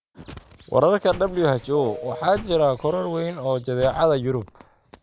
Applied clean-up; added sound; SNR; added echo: none; Telephone + Slam; 16 dB; none.